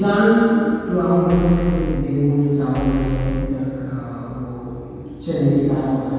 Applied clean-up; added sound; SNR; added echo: none; Bass drum / Keyboard (musical); 7 dB; reverberation time 2.1 s.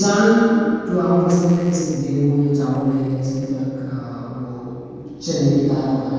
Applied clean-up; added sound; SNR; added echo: neural separator model SepFormer DNS4.